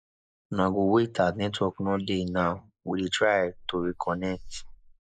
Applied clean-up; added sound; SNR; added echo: neural mask model Resemble Enhance denoiser.